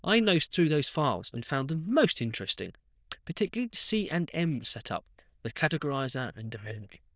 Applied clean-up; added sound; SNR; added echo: neural diffusion model UNIVERSE++.